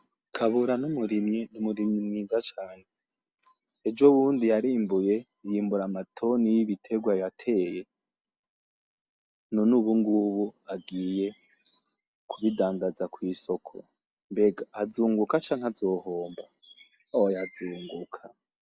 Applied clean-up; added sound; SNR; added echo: none; none; none; none.